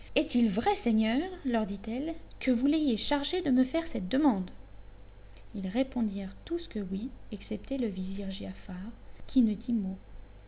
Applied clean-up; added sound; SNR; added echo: none; none; none; none.